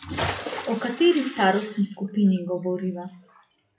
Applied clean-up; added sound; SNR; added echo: classical method WPE with log-MMSE.